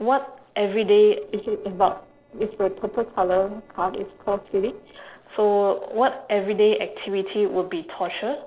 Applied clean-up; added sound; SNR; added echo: neural separator model SepFormer DNS4.